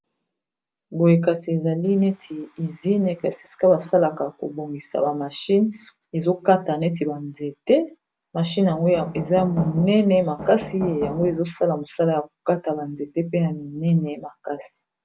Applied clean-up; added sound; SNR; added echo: none; Knock; 10 dB; none.